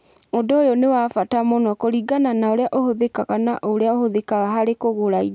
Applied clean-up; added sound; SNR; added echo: none; none; none; none.